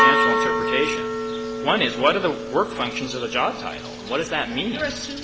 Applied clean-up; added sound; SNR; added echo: none; Church bell; 0 dB; none.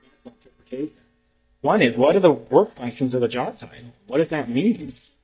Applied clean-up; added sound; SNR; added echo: neural mask model DeepFilterNet 3.